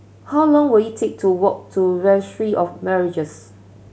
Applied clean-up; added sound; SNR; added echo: none; none; none; none.